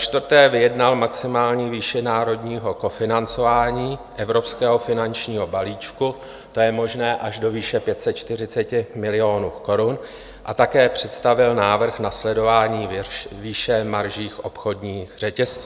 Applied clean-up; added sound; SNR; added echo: none; none; none; none.